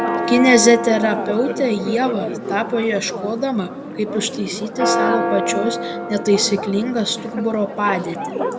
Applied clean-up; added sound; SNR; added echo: none; Church bell; 4 dB; none.